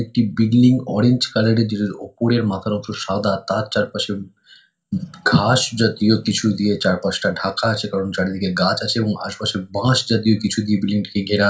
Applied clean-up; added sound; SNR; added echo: none; none; none; reverberation time 0.2 s.